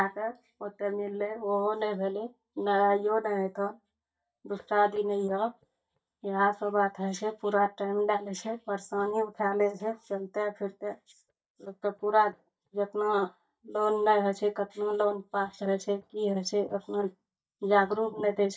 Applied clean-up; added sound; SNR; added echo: neural mask model DeepFilterNet 3.